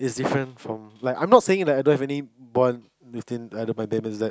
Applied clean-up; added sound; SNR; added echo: none; none; none; none.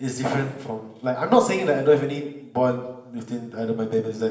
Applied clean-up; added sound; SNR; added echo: none; none; none; reverberation time 0.9 s.